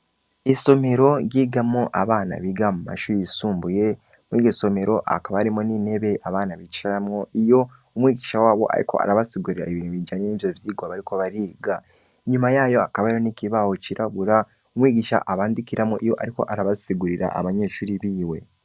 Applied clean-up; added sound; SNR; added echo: none; none; none; none.